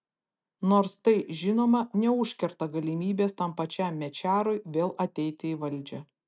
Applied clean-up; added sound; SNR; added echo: none; none; none; none.